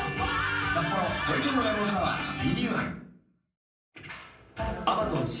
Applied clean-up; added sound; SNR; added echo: none; none; none; reverberation time 0.6 s.